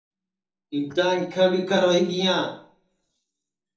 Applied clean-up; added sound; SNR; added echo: neural separator model SepFormer DNS4.